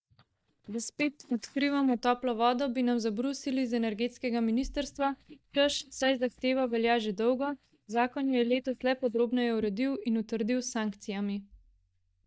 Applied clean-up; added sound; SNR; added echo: neural mask model DeepFilterNet 3.